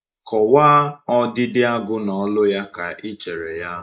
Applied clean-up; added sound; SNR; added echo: neural mask model Resemble Enhance denoiser.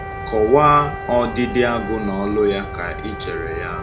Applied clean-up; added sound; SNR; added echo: none; Wind instrument, woodwind instrument + Fire; 9 dB; none.